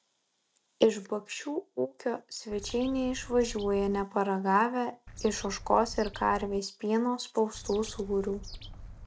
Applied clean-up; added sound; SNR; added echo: none; Bird; 13 dB; none.